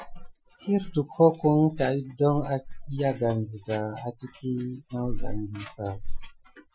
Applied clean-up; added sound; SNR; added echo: classical method Wiener filter.